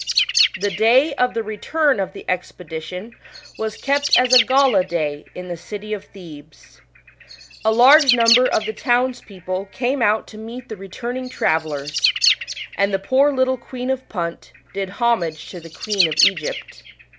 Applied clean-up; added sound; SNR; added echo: none; Bird; 5 dB; none.